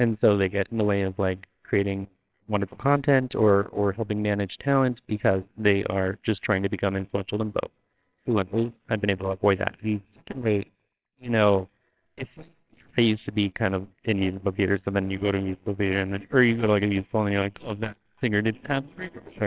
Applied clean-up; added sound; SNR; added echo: neural separator model SepFormer WHAMR!.